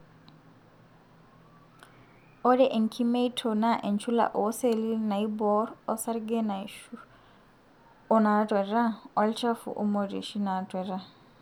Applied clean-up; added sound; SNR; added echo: none; none; none; none.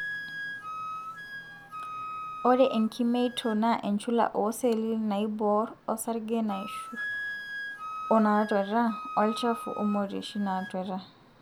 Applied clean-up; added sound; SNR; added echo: none; Wind instrument, woodwind instrument; 11 dB; none.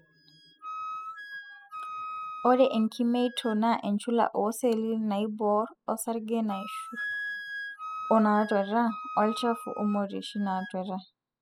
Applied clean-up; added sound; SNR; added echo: classical method spectral subtraction.